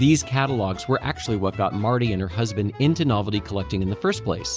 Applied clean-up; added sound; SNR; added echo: none; none; none; none.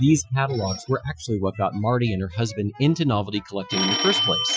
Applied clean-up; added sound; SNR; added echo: classical method Wiener filter.